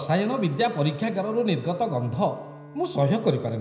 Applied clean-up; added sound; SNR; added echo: none; Bowed string instrument; 20 dB; reverberation time 0.7 s.